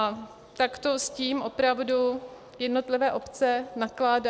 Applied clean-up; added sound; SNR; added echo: none; none; none; none.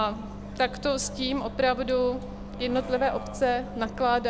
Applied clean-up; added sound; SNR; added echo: none; Bus; 10 dB; none.